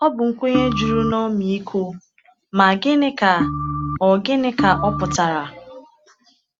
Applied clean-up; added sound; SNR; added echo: none; Organ; 5 dB; none.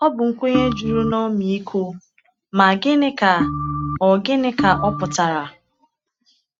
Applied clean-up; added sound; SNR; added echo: neural mask model RNNoise.